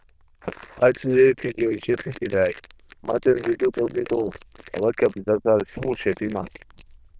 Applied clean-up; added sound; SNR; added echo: neural diffusion model UNIVERSE++.